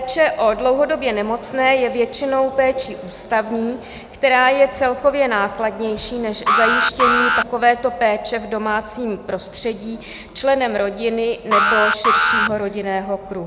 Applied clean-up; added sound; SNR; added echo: none; Alarm; -1 dB; none.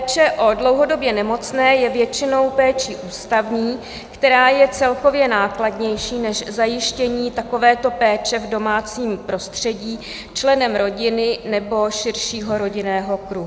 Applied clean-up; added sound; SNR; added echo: none; none; none; none.